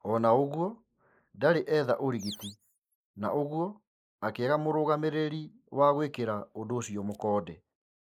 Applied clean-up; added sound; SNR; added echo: neural mask model Resemble Enhance denoiser.